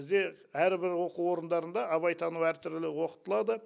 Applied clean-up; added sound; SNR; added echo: none; none; none; none.